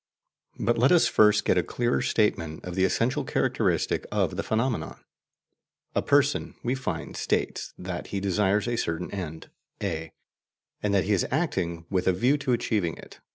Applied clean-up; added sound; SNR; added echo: none; none; none; none.